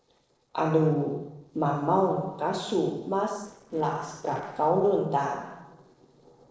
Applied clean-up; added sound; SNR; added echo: neural separator model SepFormer DNS4.